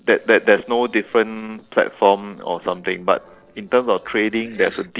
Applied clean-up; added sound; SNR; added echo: neural separator model SepFormer DNS4.